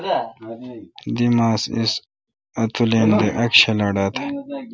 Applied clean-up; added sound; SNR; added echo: none; none; none; none.